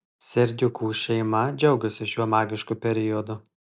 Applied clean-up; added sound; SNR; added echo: none; none; none; none.